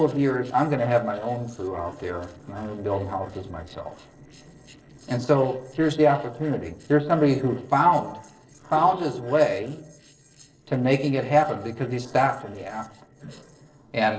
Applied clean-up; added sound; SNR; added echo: neural separator model SepFormer DNS4.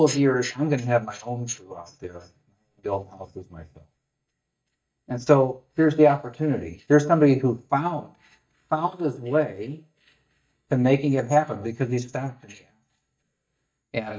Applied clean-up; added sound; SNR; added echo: neural mask model DeepFilterNet 3.